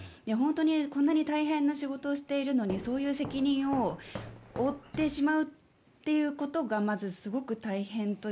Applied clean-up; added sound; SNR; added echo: none; Walk, footsteps; 14 dB; none.